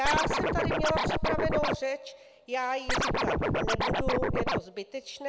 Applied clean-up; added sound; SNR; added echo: none; Scratching (performance technique); -5 dB; none.